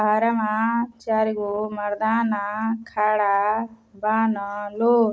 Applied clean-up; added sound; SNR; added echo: none; none; none; none.